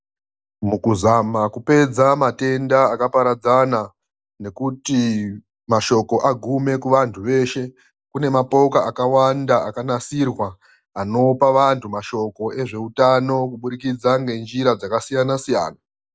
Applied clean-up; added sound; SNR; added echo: none; none; none; none.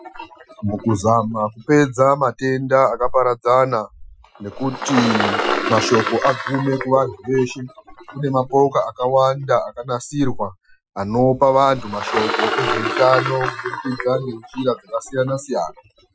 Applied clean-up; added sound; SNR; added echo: classical method Wiener filter.